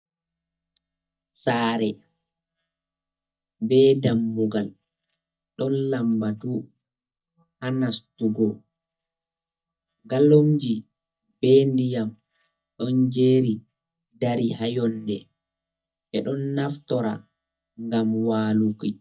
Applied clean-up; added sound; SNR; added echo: neural mask model DeepFilterNet 3.